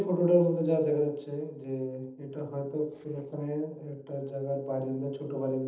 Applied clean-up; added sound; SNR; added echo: neural separator model SepFormer DNS4.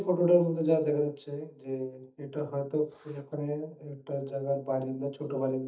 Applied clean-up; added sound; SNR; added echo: neural mask model DeepFilterNet 3.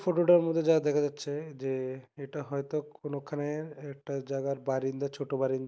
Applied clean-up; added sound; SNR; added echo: none; none; none; none.